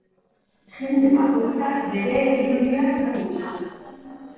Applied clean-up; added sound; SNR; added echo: neural separator model SepFormer DNS4.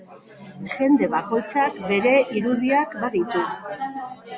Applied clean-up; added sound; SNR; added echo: none; none; none; none.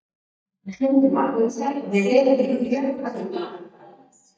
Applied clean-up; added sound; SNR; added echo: neural mask model DeepFilterNet 3.